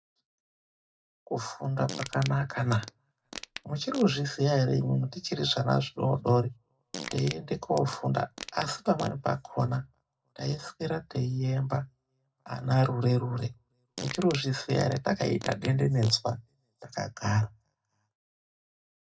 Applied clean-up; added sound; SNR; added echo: none; Fart; 14 dB; reverberation time 0.2 s.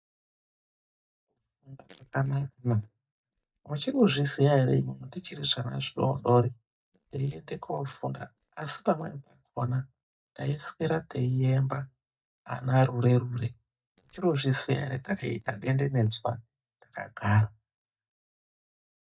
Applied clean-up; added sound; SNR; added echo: neural mask model DeepFilterNet 3.